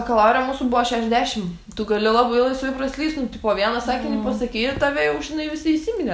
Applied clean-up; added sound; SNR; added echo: none; none; none; none.